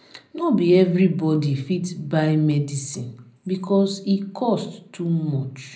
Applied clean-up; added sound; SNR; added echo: none; none; none; reverberation time 0.4 s.